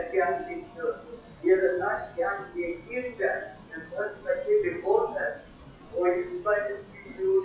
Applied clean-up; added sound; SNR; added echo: classical method WPE with log-MMSE.